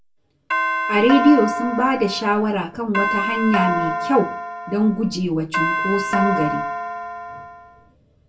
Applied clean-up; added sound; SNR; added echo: none; Doorbell; 3 dB; reverberation time 0.2 s.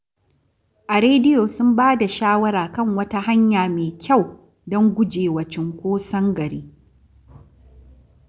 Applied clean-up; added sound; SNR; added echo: none; none; none; none.